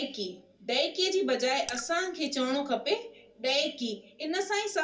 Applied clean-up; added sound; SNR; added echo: none; Raindrop / Splash, splatter; 17 dB; reverberation time 0.3 s.